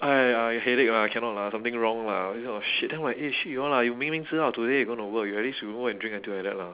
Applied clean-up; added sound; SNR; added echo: none; none; none; none.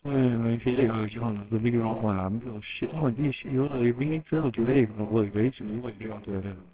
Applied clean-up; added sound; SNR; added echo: neural separator model SepFormer WHAMR!.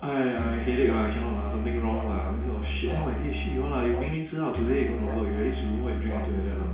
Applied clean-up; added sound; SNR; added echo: none; Musical instrument; 2 dB; reverberation time 0.6 s.